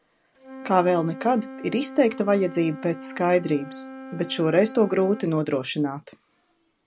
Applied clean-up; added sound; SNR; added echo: none; Wind instrument, woodwind instrument; 16 dB; none.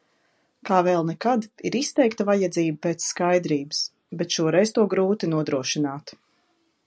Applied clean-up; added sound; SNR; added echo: none; none; none; none.